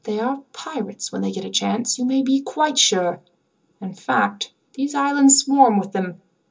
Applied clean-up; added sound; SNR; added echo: none; none; none; reverberation time 0.2 s.